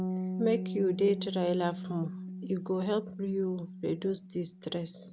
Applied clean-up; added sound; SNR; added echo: none; Bass guitar; 7 dB; none.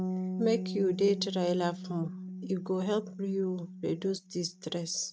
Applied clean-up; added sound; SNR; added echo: neural mask model RNNoise.